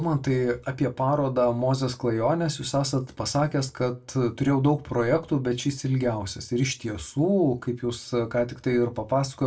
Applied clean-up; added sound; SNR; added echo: none; none; none; reverberation time 0.2 s.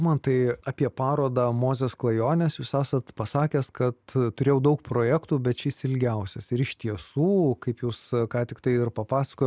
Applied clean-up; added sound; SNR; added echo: none; none; none; none.